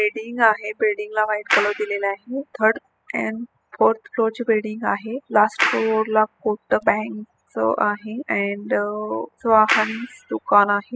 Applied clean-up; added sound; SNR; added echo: classical method spectral subtraction.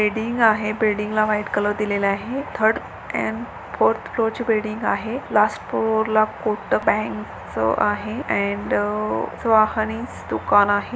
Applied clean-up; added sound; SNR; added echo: none; none; none; none.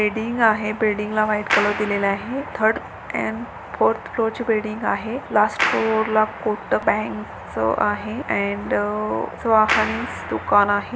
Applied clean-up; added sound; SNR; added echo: none; Clapping; 10 dB; none.